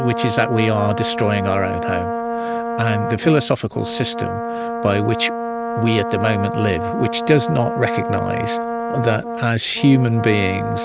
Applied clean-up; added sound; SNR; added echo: none; Brass instrument; 4 dB; none.